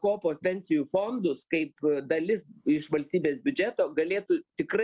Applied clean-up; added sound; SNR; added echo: none; none; none; none.